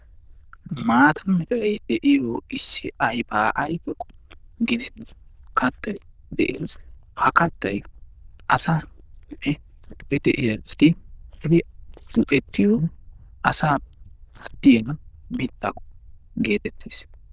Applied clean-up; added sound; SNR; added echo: neural diffusion model UNIVERSE++.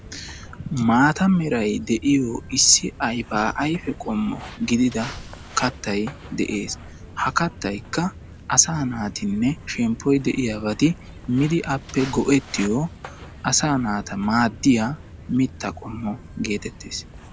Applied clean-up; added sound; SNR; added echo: none; Walk, footsteps; 16 dB; none.